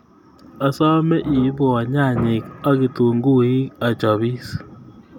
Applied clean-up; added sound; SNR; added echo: none; none; none; none.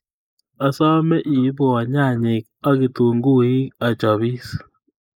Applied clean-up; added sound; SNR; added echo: neural mask model Resemble Enhance denoiser.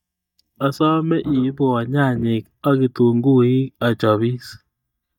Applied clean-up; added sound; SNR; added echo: neural mask model DeepFilterNet 3.